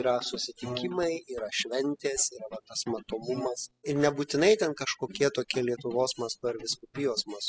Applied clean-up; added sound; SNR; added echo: classical method spectral subtraction.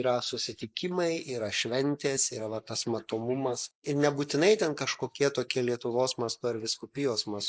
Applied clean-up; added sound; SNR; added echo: neural mask model Resemble Enhance denoiser.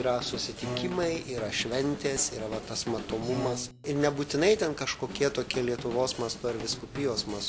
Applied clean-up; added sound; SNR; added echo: none; Drum kit + Bowed string instrument; 11 dB; none.